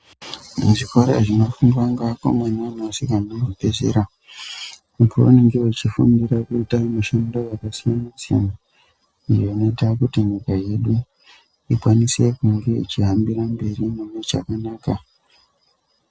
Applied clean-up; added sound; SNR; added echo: neural separator model SepFormer DNS4.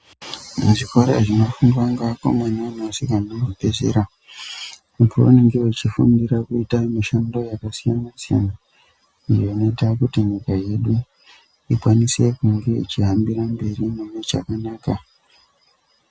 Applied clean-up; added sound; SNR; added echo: none; none; none; none.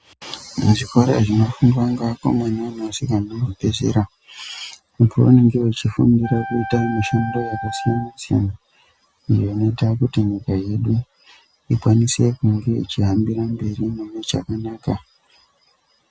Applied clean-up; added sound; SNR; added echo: none; Wind instrument, woodwind instrument; 11 dB; none.